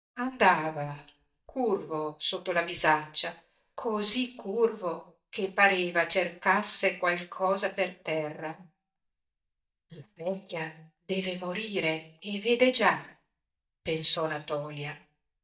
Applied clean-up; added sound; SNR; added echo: neural mask model DeepFilterNet 3.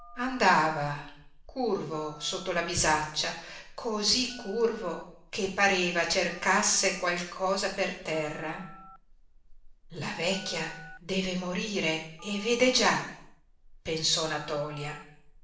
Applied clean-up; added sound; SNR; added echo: none; Telephone; 19 dB; reverberation time 0.6 s.